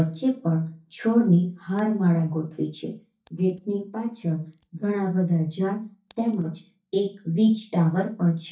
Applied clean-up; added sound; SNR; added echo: neural mask model DeepFilterNet 3.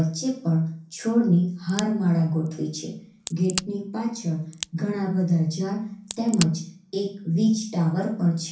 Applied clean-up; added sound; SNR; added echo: none; Crack; 13 dB; reverberation time 0.6 s.